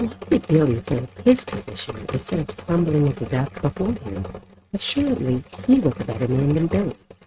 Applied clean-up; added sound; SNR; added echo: neural mask model RNNoise.